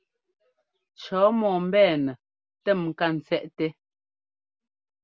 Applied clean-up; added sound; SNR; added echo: none; none; none; none.